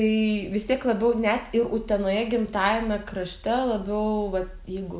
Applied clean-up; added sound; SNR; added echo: none; none; none; none.